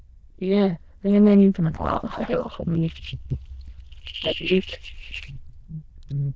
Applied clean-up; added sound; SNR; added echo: neural diffusion model UNIVERSE++.